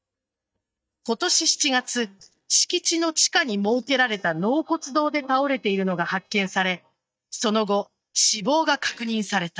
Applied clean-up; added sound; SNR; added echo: neural mask model DeepFilterNet 3.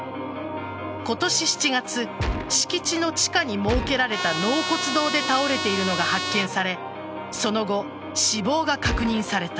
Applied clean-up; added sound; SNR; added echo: none; Gunshot, gunfire + Trumpet; 3 dB; none.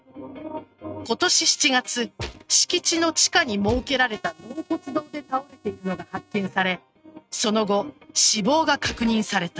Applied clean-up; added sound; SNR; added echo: neural mask model RNNoise.